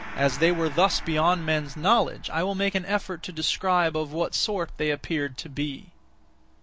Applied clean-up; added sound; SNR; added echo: none; Gong; 15 dB; none.